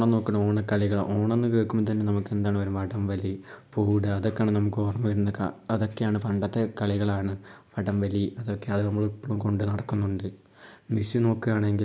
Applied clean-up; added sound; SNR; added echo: none; none; none; none.